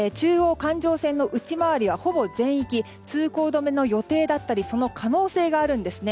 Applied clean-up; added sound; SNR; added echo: none; none; none; none.